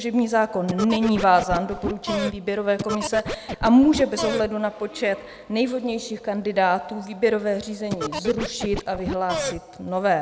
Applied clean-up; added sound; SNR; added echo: none; Scratching (performance technique); 7 dB; none.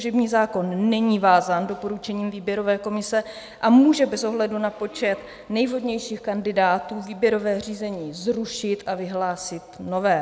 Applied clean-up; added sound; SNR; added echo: none; none; none; none.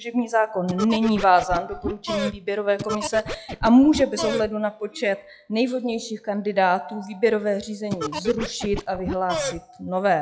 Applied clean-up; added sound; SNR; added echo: classical method log-MMSE.